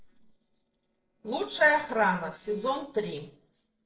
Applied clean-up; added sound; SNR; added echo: neural separator model SepFormer DNS4.